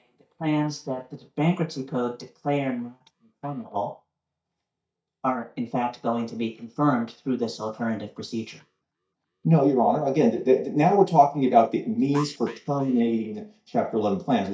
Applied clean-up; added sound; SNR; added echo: neural mask model DeepFilterNet 3.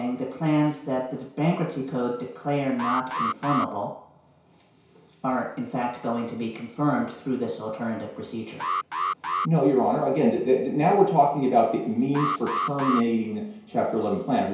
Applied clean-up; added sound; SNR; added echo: none; Alarm; 5 dB; reverberation time 0.6 s.